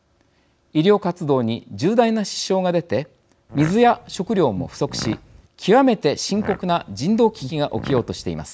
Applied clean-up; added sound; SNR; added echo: none; Fart; 14 dB; none.